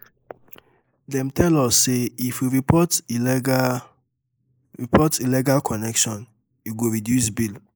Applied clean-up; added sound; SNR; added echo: neural mask model Resemble Enhance denoiser.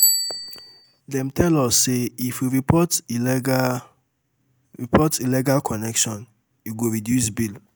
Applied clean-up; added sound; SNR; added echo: none; Bicycle bell; 9 dB; none.